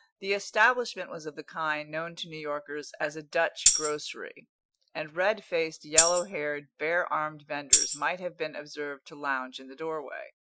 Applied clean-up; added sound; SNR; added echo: classical method Wiener filter.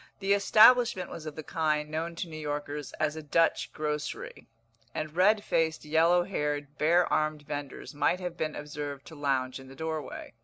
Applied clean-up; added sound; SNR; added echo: none; none; none; none.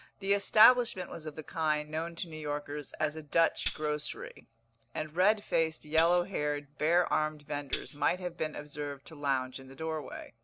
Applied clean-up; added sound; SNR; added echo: none; Tambourine; -3 dB; none.